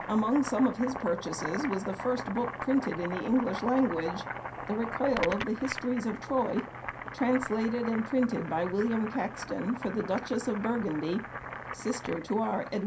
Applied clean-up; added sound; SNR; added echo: none; Boiling; 9 dB; reverberation time 0.3 s.